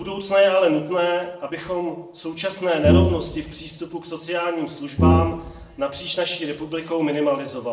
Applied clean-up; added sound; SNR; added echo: none; Brass instrument; -3 dB; reverberation time 0.6 s.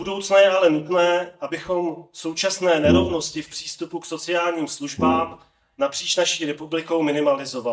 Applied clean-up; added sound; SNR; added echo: neural mask model DeepFilterNet 3.